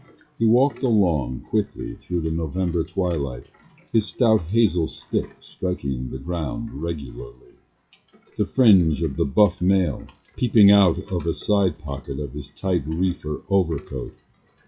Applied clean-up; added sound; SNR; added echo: classical method WPE with log-MMSE.